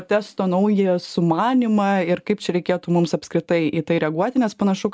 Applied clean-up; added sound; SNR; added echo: none; none; none; none.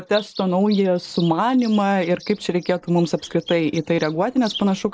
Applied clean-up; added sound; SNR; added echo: neural mask model Resemble Enhance denoiser.